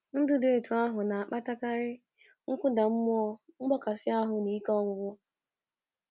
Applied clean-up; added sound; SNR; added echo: none; none; none; none.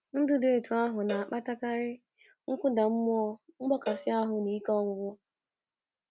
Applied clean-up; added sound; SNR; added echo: none; Cowbell; 16 dB; none.